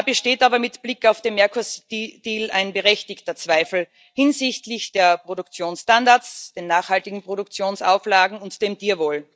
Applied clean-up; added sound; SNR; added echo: neural mask model DeepFilterNet 3.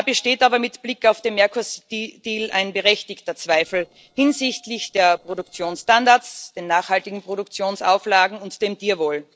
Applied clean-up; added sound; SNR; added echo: neural separator model SepFormer DNS4.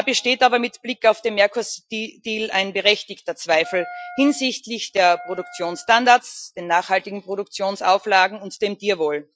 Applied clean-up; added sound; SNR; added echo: classical method Wiener filter.